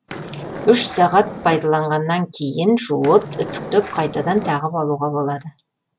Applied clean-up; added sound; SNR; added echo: none; Skateboard; 11 dB; none.